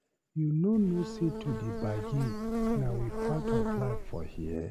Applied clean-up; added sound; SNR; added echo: none; Buzz; 1 dB; none.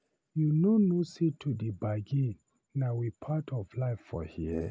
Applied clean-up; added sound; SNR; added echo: none; none; none; none.